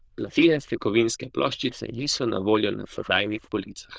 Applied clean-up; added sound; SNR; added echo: neural diffusion model UNIVERSE++.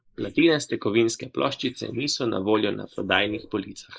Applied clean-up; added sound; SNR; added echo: neural mask model Resemble Enhance denoiser.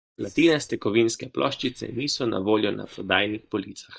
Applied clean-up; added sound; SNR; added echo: neural mask model DeepFilterNet 3.